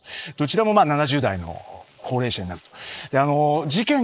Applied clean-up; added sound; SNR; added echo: neural mask model Resemble Enhance denoiser.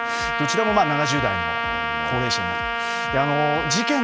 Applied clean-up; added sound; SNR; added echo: none; Trumpet; 0 dB; none.